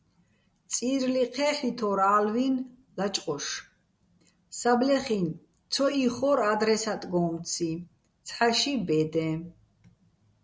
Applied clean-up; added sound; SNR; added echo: none; none; none; none.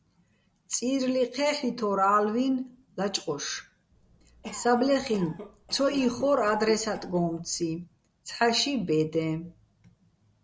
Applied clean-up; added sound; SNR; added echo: none; Cough; 15 dB; none.